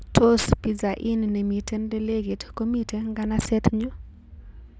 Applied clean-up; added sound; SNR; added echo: none; none; none; none.